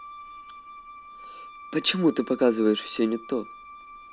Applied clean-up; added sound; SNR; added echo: none; Wind instrument, woodwind instrument; 17 dB; none.